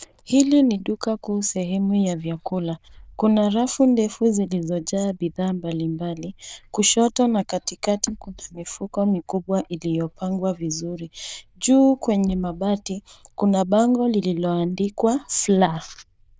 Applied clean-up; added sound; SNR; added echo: neural diffusion model UNIVERSE++.